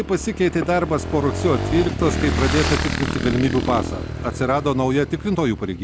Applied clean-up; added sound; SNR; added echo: none; Motorcycle / Engine; 4 dB; none.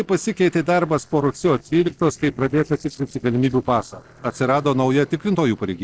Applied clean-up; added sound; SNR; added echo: neural separator model SepFormer DNS4.